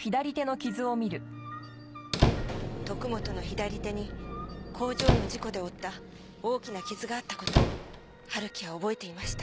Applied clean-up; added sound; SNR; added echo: none; Squeak; -1 dB; none.